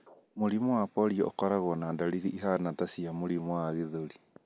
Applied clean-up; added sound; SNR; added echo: none; none; none; none.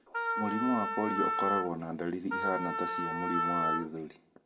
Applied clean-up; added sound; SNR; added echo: none; Wind instrument, woodwind instrument; -2 dB; reverberation time 0.4 s.